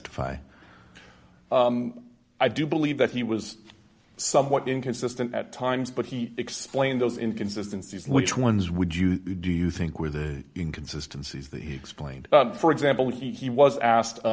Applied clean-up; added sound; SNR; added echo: none; none; none; none.